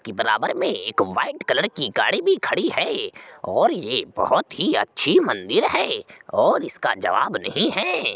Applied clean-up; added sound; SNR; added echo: none; none; none; none.